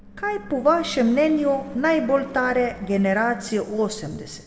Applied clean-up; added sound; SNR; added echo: none; Car passing by / Engine / Truck; 19 dB; reverberation time 1.6 s.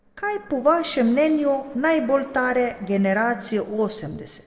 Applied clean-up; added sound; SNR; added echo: neural separator model SepFormer DNS4.